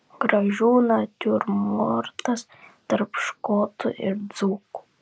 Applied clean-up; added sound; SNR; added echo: none; none; none; none.